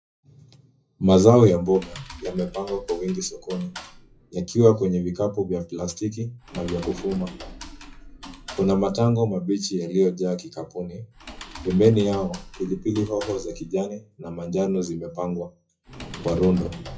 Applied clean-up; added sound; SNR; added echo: classical method WPE with log-MMSE.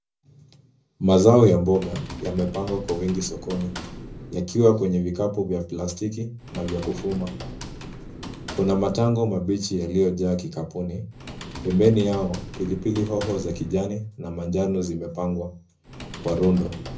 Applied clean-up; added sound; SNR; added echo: none; Computer keyboard; 15 dB; reverberation time 0.4 s.